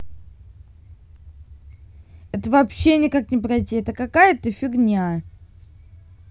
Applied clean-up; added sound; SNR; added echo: none; none; none; none.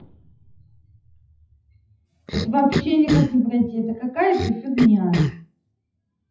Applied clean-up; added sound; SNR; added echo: classical method WPE with log-MMSE.